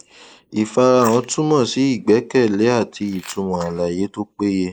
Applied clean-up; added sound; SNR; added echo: neural mask model Resemble Enhance denoiser.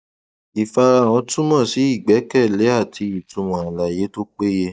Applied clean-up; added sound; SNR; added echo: neural mask model DeepFilterNet 3.